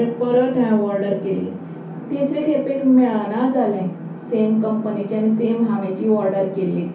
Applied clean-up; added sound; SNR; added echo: none; none; none; reverberation time 0.6 s.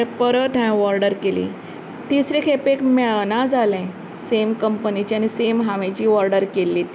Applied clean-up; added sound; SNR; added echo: none; none; none; none.